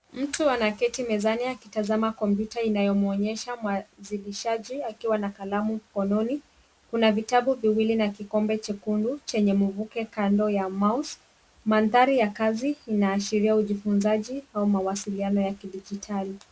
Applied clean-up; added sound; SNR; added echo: none; none; none; none.